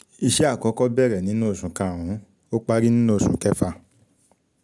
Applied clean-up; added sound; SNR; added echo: none; none; none; none.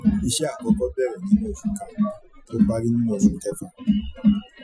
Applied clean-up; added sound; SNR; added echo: classical method Wiener filter.